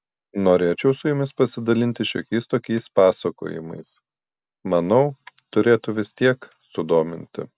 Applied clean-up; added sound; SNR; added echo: none; none; none; none.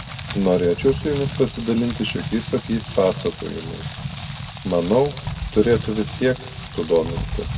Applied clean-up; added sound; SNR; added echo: none; Rain; 8 dB; reverberation time 1.0 s.